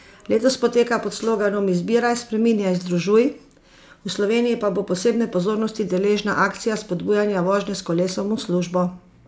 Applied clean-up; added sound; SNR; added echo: none; none; none; none.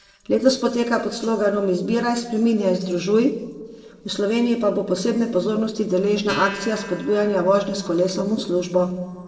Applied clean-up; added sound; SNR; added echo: neural separator model SepFormer DNS4.